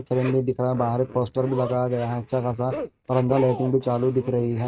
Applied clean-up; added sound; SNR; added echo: neural mask model RNNoise.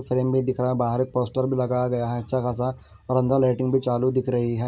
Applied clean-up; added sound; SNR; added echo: none; none; none; none.